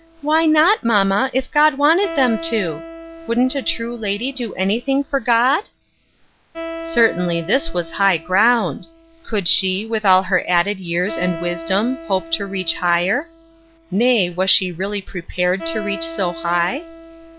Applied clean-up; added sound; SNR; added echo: none; Acoustic guitar; 14 dB; none.